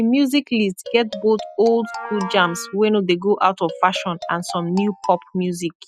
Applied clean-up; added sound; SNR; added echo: classical method Wiener filter.